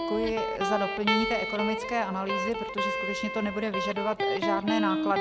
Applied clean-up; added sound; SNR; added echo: none; Electric guitar; 0 dB; none.